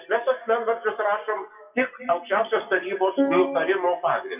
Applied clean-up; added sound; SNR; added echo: classical method WPE with log-MMSE.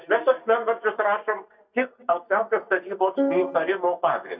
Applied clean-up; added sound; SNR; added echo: neural mask model DeepFilterNet 3.